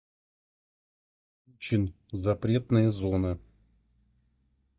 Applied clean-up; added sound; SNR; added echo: neural mask model DeepFilterNet 3.